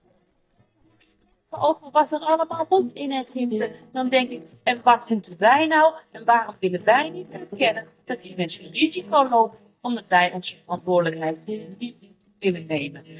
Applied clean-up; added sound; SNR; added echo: neural mask model DeepFilterNet 3.